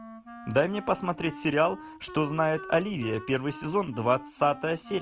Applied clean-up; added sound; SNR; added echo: none; Wind instrument, woodwind instrument; 16 dB; none.